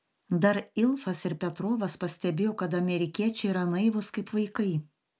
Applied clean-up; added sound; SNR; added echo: none; none; none; none.